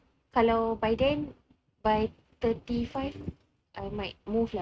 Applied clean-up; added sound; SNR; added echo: neural mask model RNNoise.